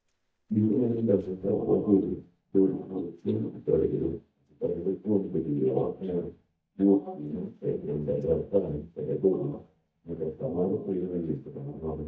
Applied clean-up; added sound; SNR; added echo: neural mask model DeepFilterNet 3.